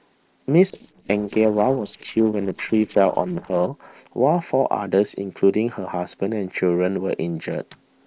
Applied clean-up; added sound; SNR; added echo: neural separator model SepFormer DNS4.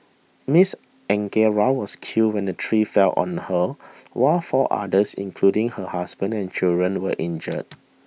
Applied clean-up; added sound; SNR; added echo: none; none; none; none.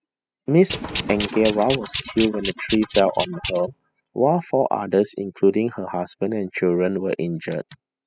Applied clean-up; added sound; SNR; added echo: classical method spectral subtraction.